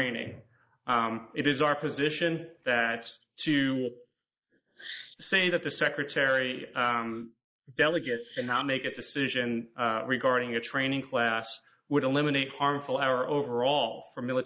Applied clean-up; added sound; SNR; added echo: neural mask model Resemble Enhance denoiser.